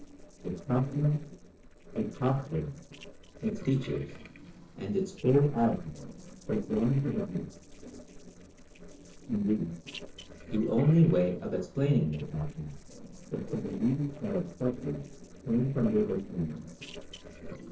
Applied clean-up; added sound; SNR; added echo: neural separator model SepFormer DNS4.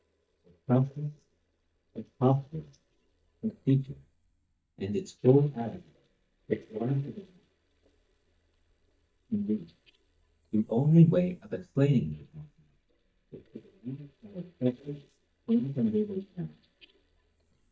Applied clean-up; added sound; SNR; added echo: neural mask model DeepFilterNet 3.